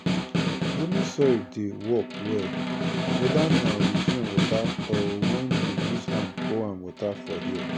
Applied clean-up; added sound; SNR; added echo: none; Snare drum; -2 dB; none.